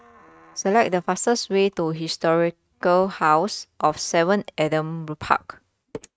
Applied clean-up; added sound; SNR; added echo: neural mask model RNNoise.